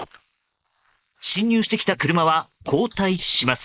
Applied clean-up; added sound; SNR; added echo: neural mask model Resemble Enhance denoiser.